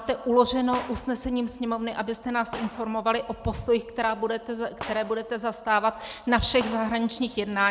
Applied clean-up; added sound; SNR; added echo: none; Gunshot, gunfire; 18 dB; none.